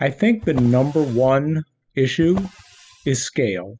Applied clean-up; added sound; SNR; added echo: classical method spectral subtraction.